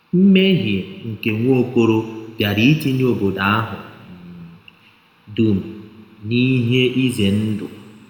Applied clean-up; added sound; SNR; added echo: none; none; none; reverberation time 1.9 s.